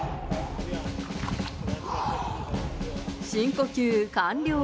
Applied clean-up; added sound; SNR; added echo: none; none; none; none.